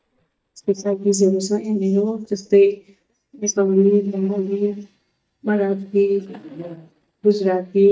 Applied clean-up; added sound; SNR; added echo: neural mask model DeepFilterNet 3.